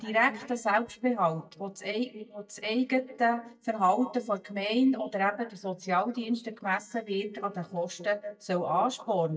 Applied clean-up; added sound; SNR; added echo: neural mask model DeepFilterNet 3.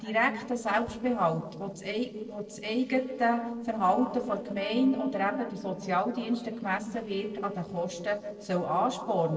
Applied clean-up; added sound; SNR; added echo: neural separator model SepFormer DNS4.